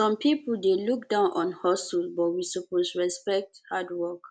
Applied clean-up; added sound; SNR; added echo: none; none; none; none.